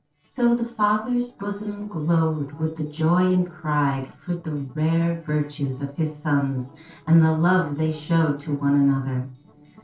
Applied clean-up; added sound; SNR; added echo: neural separator model SepFormer DNS4.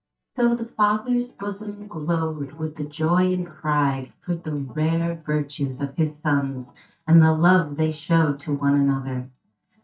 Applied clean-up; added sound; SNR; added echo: neural mask model DeepFilterNet 3.